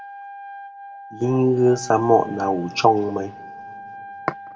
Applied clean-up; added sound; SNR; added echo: none; Wind instrument, woodwind instrument; 16 dB; reverberation time 1.3 s.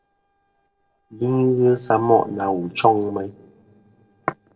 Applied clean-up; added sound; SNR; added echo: neural separator model SepFormer DNS4.